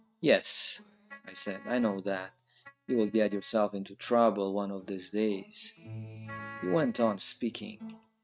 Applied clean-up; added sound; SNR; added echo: neural mask model RNNoise.